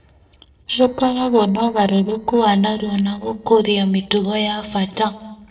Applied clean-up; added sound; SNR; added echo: neural separator model SepFormer DNS4.